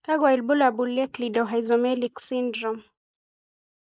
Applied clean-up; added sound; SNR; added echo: neural mask model Resemble Enhance denoiser.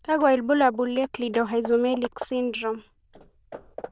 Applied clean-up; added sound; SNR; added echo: neural diffusion model UNIVERSE++.